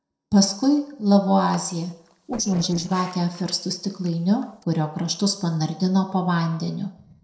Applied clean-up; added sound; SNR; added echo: neural separator model SepFormer DNS4.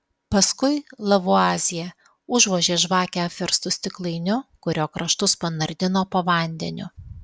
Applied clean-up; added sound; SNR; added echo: none; none; none; none.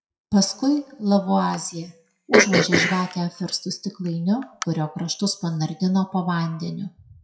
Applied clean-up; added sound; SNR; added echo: classical method WPE with log-MMSE.